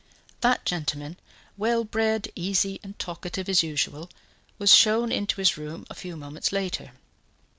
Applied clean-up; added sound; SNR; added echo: none; none; none; none.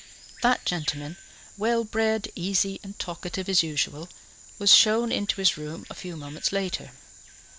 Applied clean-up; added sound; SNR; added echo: none; Bird vocalization, bird call, bird song; 20 dB; none.